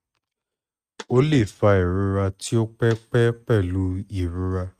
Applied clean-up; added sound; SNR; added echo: neural mask model RNNoise.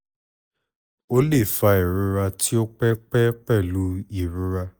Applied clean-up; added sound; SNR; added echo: neural mask model DeepFilterNet 3.